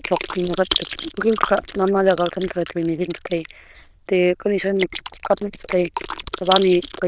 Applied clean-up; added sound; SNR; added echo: neural diffusion model UNIVERSE++.